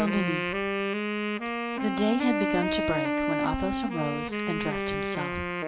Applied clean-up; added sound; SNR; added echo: none; Wind instrument, woodwind instrument; -2 dB; reverberation time 0.4 s.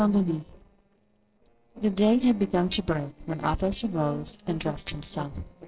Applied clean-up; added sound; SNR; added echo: neural separator model SepFormer DNS4.